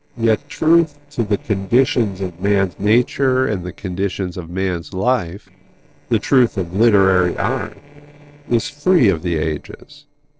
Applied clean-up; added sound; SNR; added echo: neural separator model SepFormer DNS4.